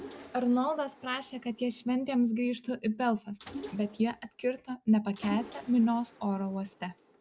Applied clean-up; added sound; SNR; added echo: none; Mechanisms; 18 dB; none.